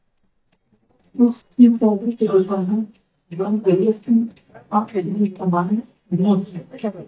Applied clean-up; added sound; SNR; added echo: neural mask model DeepFilterNet 3.